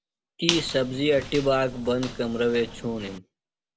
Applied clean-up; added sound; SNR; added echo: none; Squeak; 9 dB; none.